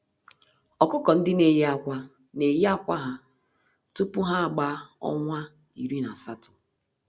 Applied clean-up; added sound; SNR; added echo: none; none; none; none.